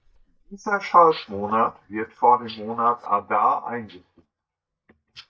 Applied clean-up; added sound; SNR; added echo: neural mask model DeepFilterNet 3.